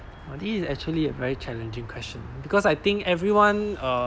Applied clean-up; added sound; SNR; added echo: none; none; none; none.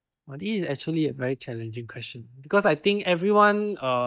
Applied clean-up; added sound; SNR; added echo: neural mask model DeepFilterNet 3.